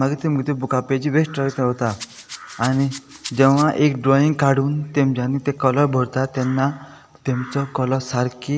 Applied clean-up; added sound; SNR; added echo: none; Rattle; 17 dB; none.